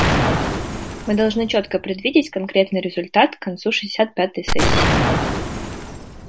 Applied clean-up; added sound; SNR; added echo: none; Explosion; 1 dB; none.